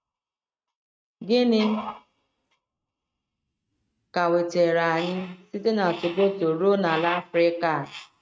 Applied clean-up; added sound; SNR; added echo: neural mask model RNNoise.